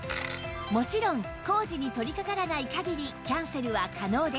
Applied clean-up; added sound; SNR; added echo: none; Coin (dropping); 16 dB; none.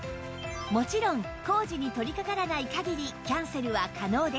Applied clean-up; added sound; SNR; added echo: none; none; none; none.